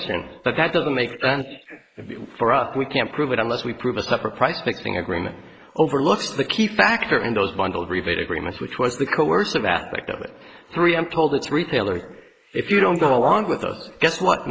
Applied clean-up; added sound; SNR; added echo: neural mask model Resemble Enhance denoiser.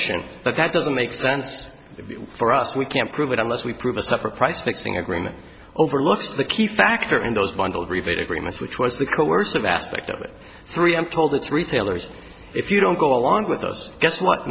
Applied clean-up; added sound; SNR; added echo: none; none; none; none.